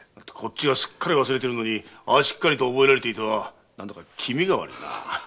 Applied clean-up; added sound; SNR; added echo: none; none; none; none.